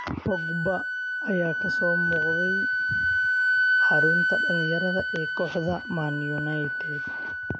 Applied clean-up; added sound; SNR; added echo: none; Wind instrument, woodwind instrument; -4 dB; none.